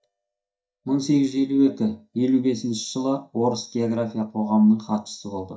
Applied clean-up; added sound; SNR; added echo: neural mask model DeepFilterNet 3.